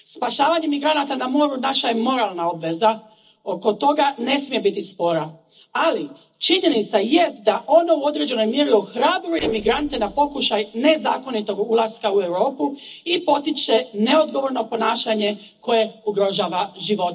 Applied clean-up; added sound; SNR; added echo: neural separator model SepFormer DNS4.